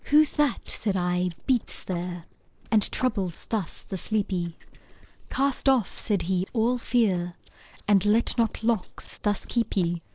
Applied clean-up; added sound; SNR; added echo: neural separator model SepFormer DNS4.